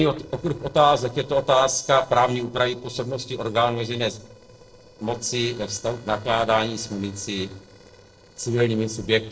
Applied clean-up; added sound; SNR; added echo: neural separator model SepFormer DNS4.